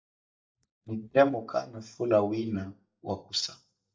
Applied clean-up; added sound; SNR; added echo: neural mask model DeepFilterNet 3.